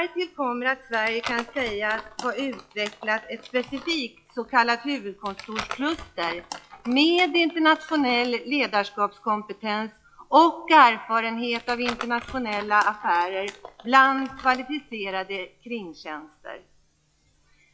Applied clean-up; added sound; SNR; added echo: classical method log-MMSE.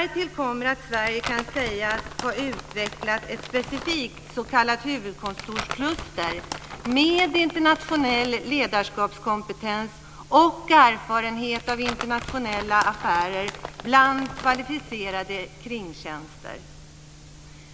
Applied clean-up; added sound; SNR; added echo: none; Crumpling, crinkling; 12 dB; none.